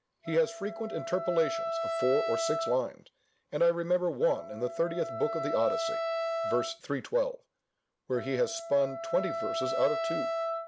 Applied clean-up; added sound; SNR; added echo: none; Wind instrument, woodwind instrument; 4 dB; none.